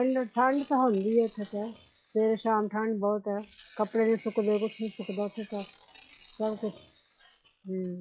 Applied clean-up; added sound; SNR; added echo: classical method log-MMSE.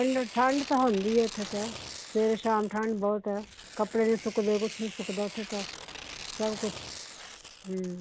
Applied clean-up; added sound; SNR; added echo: none; Tearing; 13 dB; none.